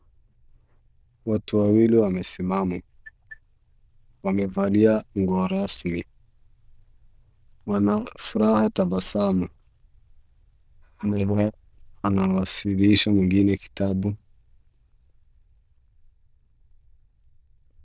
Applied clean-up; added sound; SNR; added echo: neural diffusion model UNIVERSE++.